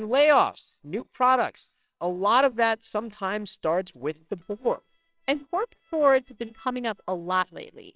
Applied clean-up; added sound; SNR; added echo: neural separator model SepFormer WHAMR!.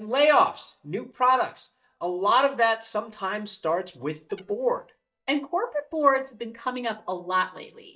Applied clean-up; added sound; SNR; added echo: neural mask model DeepFilterNet 3.